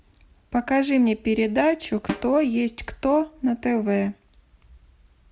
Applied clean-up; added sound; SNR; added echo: none; Snare drum; 11 dB; none.